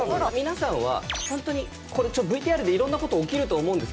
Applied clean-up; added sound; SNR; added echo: none; none; none; none.